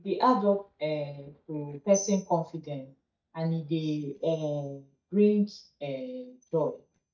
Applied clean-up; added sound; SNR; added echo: neural mask model DeepFilterNet 3.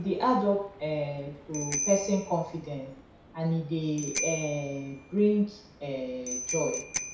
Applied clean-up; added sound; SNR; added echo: none; Bicycle bell; 9 dB; reverberation time 0.6 s.